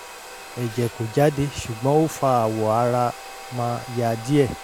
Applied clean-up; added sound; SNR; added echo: none; Domestic sounds, home sounds; 15 dB; none.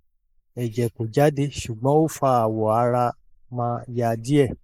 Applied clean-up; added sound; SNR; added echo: neural mask model Resemble Enhance denoiser.